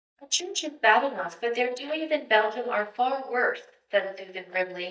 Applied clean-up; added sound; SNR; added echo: neural mask model DeepFilterNet 3.